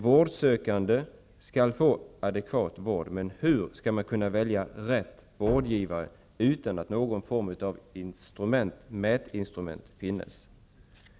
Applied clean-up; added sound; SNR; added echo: none; none; none; none.